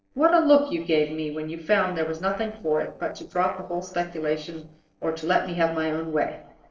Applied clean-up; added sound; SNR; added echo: neural separator model SepFormer DNS4.